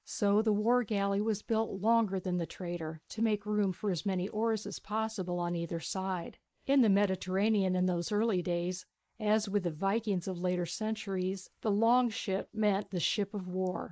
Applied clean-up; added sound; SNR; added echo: neural mask model Resemble Enhance denoiser.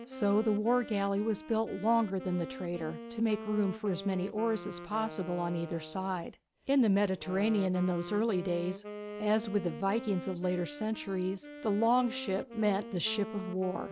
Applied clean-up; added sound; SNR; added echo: none; Wind instrument, woodwind instrument; 13 dB; none.